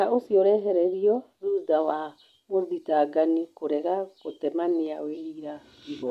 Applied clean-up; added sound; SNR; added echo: none; none; none; none.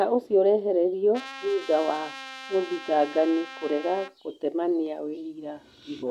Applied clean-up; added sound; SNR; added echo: none; Trumpet; 15 dB; none.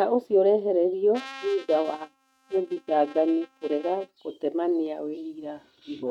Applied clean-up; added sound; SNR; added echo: neural mask model RNNoise.